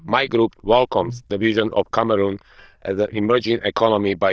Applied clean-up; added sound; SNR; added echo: neural diffusion model UNIVERSE++.